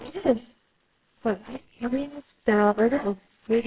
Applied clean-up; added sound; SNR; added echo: neural separator model SepFormer WHAMR!.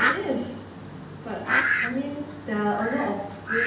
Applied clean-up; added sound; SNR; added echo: none; Fowl; -1 dB; reverberation time 0.8 s.